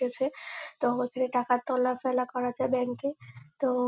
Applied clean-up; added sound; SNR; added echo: none; none; none; none.